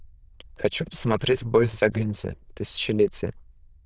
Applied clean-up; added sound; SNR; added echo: neural diffusion model UNIVERSE++.